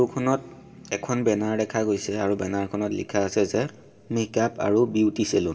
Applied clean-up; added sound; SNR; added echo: none; none; none; reverberation time 0.4 s.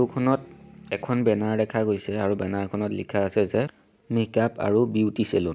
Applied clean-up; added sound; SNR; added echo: none; none; none; none.